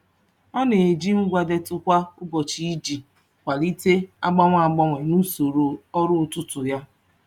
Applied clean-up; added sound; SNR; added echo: none; none; none; none.